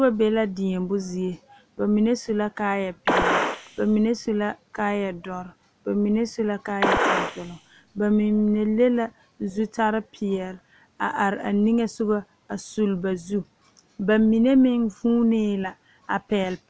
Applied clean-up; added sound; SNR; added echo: none; Gunshot, gunfire; 2 dB; none.